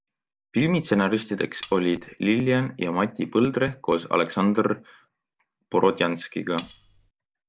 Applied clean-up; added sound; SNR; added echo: none; Cutlery, silverware; 12 dB; none.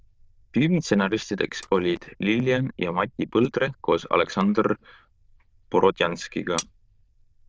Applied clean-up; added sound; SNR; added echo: neural diffusion model UNIVERSE++.